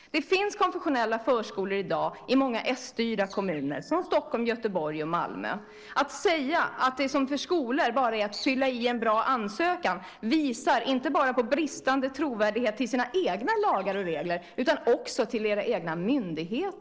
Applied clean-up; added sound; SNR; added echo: neural separator model SepFormer DNS4.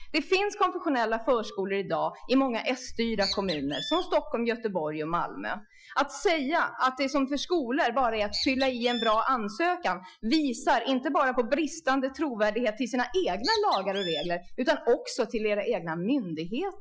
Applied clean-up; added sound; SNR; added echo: classical method Wiener filter.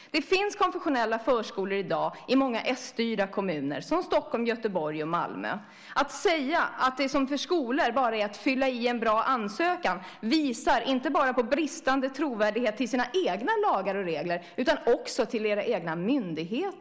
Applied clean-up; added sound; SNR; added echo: none; none; none; none.